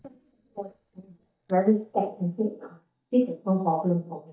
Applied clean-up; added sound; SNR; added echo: neural mask model DeepFilterNet 3.